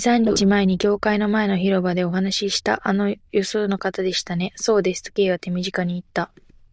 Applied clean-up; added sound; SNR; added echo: neural diffusion model UNIVERSE++.